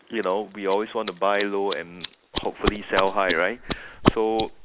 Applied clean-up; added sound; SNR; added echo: neural mask model Resemble Enhance denoiser.